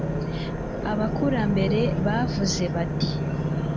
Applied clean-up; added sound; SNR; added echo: none; Engine / Boat, Water vehicle; -1 dB; none.